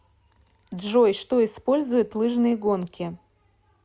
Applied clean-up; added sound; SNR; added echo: none; none; none; none.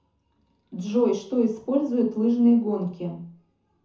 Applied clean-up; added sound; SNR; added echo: none; none; none; reverberation time 0.7 s.